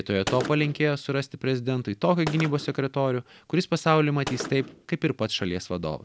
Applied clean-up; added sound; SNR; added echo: none; Gunshot, gunfire; 14 dB; none.